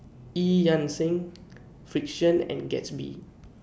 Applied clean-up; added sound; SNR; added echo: none; none; none; none.